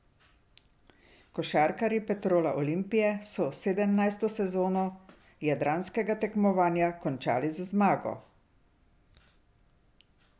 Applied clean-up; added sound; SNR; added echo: none; none; none; none.